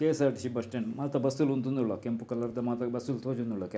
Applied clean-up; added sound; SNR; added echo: none; none; none; none.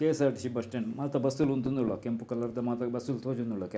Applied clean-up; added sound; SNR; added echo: none; Knock; 12 dB; none.